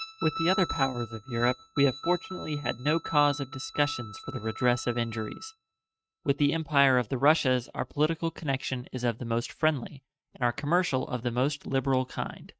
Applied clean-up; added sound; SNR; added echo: neural mask model RNNoise.